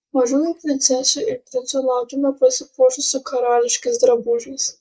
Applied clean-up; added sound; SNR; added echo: neural mask model Resemble Enhance denoiser.